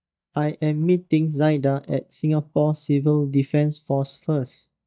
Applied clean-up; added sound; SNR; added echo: neural mask model DeepFilterNet 3.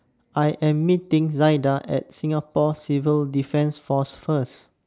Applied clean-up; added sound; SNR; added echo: none; none; none; none.